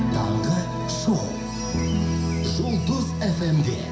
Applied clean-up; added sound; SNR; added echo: none; none; none; reverberation time 0.7 s.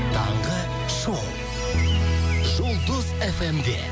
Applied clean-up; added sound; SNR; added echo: none; none; none; none.